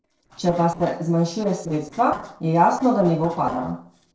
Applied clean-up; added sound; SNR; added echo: neural separator model SepFormer DNS4.